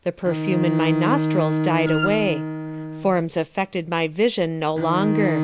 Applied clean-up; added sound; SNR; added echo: none; Wind instrument, woodwind instrument + Bowed string instrument; 2 dB; none.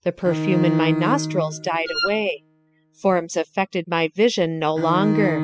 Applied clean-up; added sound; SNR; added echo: classical method spectral subtraction.